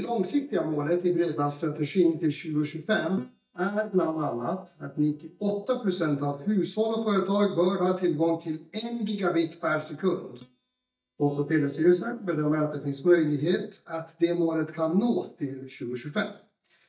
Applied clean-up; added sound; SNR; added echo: neural mask model DeepFilterNet 3.